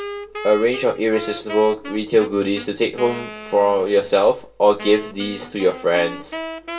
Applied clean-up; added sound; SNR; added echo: none; Wind instrument, woodwind instrument; 14 dB; reverberation time 0.2 s.